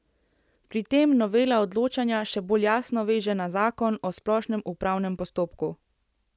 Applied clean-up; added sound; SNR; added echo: none; none; none; none.